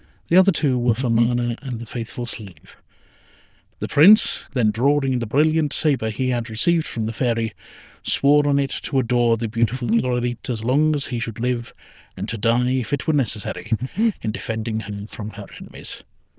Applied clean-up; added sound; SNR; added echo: neural diffusion model UNIVERSE++.